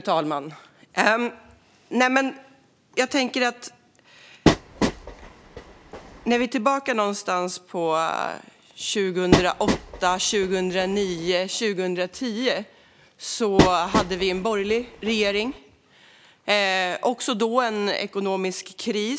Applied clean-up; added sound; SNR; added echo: none; Train; 1 dB; none.